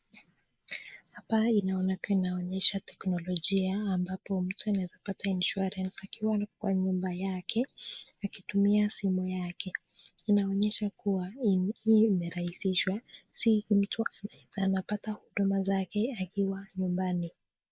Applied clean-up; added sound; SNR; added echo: neural mask model Resemble Enhance denoiser.